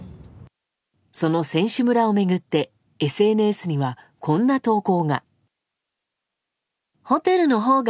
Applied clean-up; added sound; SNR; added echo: none; none; none; none.